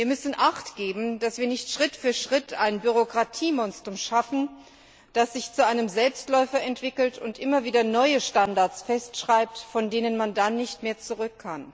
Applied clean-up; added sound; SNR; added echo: none; none; none; none.